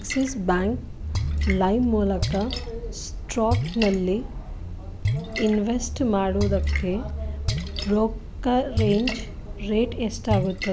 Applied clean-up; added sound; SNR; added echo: none; Splash, splatter; 3 dB; none.